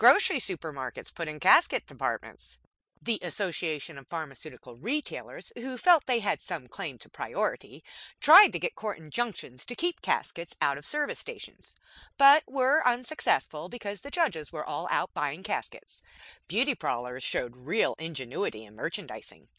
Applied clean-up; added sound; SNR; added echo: none; none; none; none.